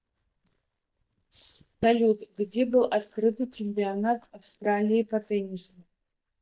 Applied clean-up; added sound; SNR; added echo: neural mask model DeepFilterNet 3.